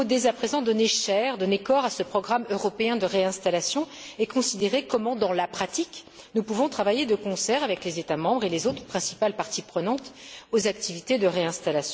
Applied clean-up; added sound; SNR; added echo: none; none; none; none.